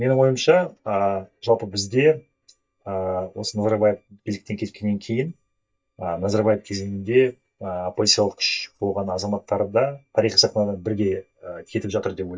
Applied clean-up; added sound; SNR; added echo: neural mask model DeepFilterNet 3.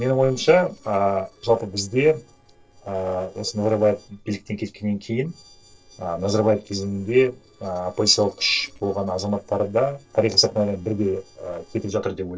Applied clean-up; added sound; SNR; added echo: neural separator model SepFormer DNS4.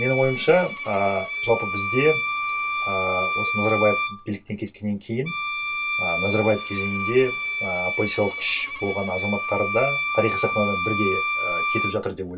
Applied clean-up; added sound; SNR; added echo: none; Bowed string instrument; 2 dB; reverberation time 0.2 s.